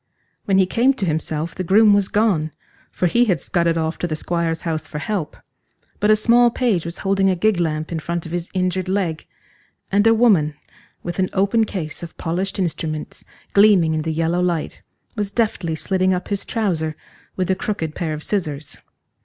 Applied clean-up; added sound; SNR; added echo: none; none; none; none.